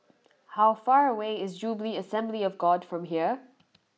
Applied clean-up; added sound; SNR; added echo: none; none; none; none.